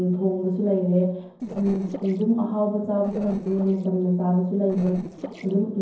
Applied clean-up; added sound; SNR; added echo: neural separator model SepFormer DNS4.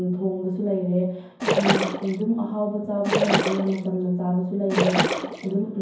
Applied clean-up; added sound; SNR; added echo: none; Splash, splatter; 0 dB; reverberation time 0.9 s.